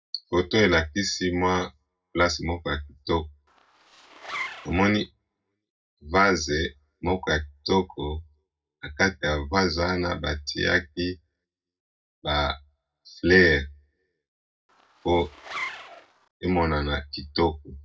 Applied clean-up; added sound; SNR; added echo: neural separator model SepFormer DNS4.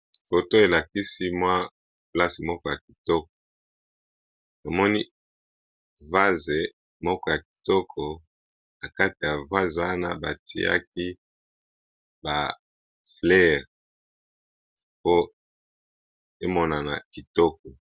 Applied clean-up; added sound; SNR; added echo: none; none; none; none.